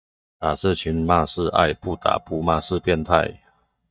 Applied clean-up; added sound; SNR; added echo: neural mask model DeepFilterNet 3.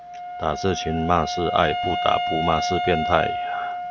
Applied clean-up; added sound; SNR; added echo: none; Wind instrument, woodwind instrument; 2 dB; none.